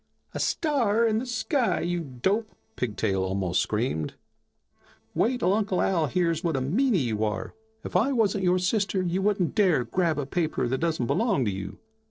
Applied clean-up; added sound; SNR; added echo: neural separator model SepFormer DNS4.